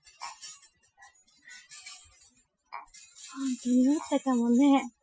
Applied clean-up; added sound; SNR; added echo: classical method Wiener filter.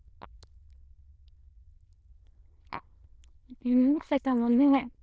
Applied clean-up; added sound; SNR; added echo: neural diffusion model UNIVERSE++.